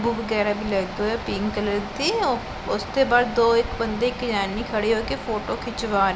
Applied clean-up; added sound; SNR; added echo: none; none; none; none.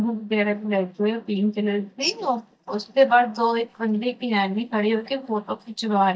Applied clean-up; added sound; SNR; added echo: neural mask model DeepFilterNet 3.